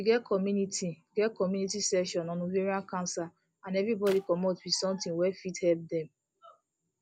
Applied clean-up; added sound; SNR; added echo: none; Clapping; 18 dB; none.